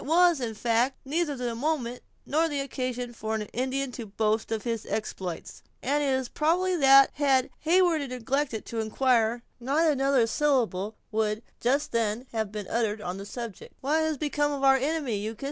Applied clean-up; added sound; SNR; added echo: none; none; none; none.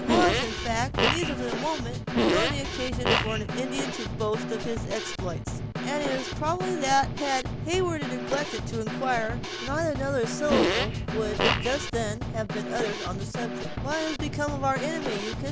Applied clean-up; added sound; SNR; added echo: none; Snare drum / Drum kit + Fart; -1 dB; none.